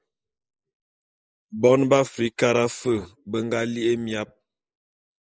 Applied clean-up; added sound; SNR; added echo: neural mask model Resemble Enhance denoiser.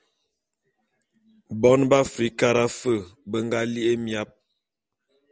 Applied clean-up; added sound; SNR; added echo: none; none; none; none.